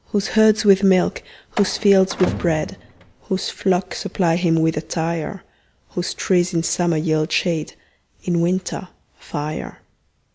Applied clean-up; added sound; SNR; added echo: none; Slam; 12 dB; none.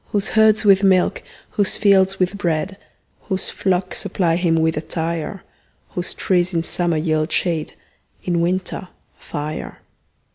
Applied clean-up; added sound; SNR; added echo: none; none; none; none.